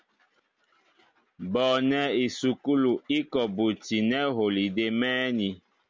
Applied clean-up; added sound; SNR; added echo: none; none; none; none.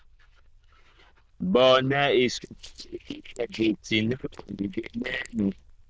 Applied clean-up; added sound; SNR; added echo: neural diffusion model UNIVERSE++.